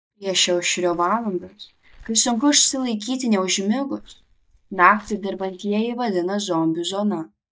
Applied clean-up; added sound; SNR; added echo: neural mask model DeepFilterNet 3.